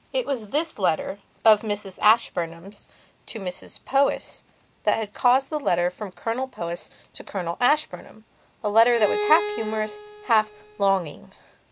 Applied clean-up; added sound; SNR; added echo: none; Bowed string instrument; 7 dB; none.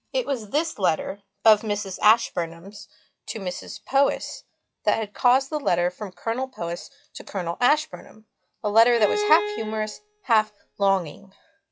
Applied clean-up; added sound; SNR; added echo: classical method log-MMSE.